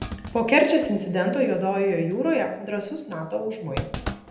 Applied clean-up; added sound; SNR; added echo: none; Thump, thud; 13 dB; reverberation time 0.7 s.